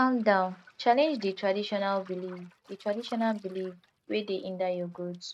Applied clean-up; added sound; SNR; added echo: neural mask model RNNoise.